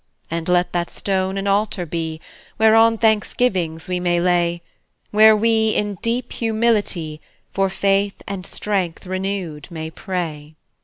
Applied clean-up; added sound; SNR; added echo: none; none; none; none.